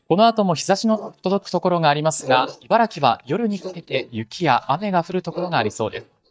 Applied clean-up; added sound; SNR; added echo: neural mask model DeepFilterNet 3.